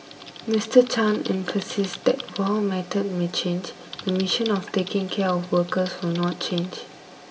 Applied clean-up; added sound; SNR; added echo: none; Typing; 17 dB; reverberation time 0.2 s.